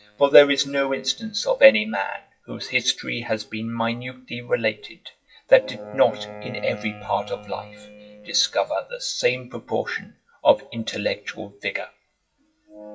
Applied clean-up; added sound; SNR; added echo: classical method WPE with log-MMSE.